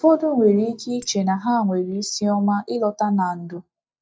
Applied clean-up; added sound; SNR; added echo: neural mask model DeepFilterNet 3.